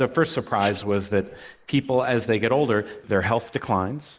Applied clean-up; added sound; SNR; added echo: neural mask model Resemble Enhance denoiser.